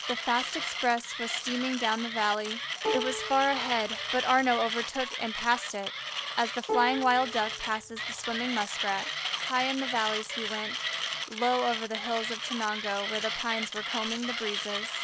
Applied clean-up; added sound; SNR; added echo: none; Plucked string instrument + Mechanisms; 3 dB; none.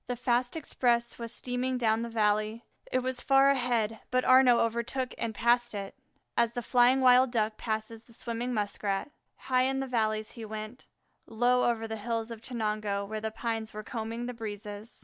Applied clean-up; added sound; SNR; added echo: none; none; none; none.